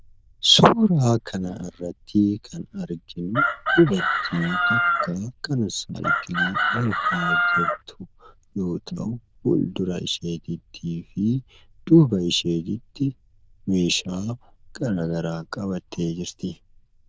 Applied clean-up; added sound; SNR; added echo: neural diffusion model UNIVERSE++.